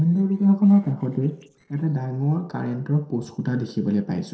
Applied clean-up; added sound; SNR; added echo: neural separator model SepFormer DNS4.